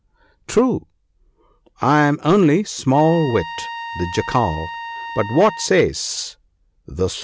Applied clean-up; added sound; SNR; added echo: none; Trumpet; 12 dB; none.